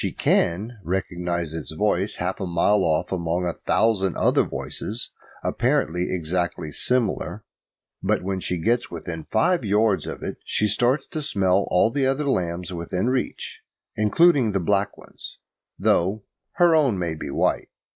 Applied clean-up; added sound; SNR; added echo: neural mask model Resemble Enhance denoiser.